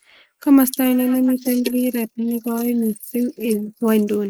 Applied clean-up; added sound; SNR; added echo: neural mask model Resemble Enhance denoiser.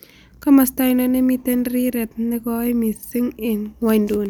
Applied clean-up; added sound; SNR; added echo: none; none; none; none.